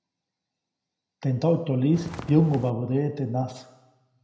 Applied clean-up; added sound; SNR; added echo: none; Walk, footsteps; 12 dB; reverberation time 0.8 s.